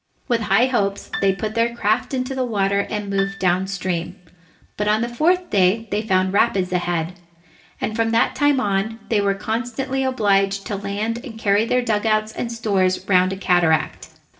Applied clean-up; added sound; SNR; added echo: none; Piano; 16 dB; reverberation time 0.4 s.